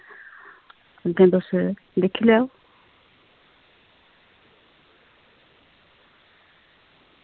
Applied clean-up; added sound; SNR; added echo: none; none; none; none.